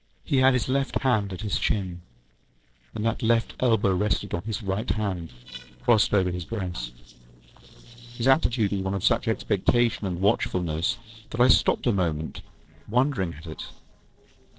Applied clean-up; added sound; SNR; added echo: neural separator model SepFormer DNS4.